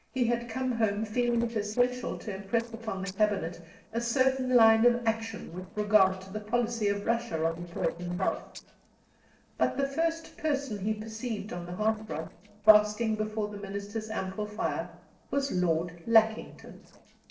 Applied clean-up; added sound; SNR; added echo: neural separator model SepFormer DNS4.